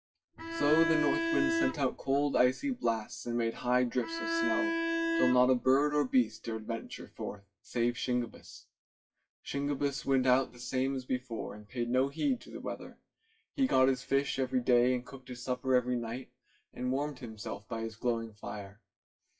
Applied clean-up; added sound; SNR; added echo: classical method WPE with log-MMSE.